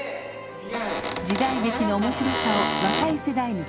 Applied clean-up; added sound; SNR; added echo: none; Squeak / Cupboard open or close; 1 dB; none.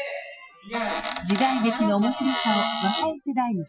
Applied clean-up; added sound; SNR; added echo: classical method Wiener filter.